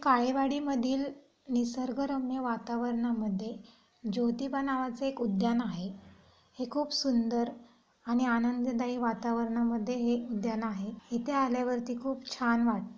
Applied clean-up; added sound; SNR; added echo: none; none; none; none.